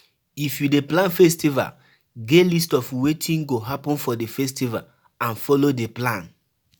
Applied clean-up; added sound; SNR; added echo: none; none; none; none.